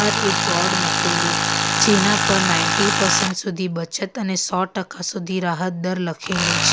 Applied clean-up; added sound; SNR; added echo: none; Tools; -1 dB; none.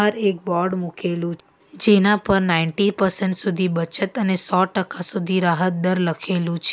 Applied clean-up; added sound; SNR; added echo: none; none; none; none.